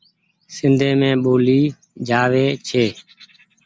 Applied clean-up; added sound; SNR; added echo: none; none; none; none.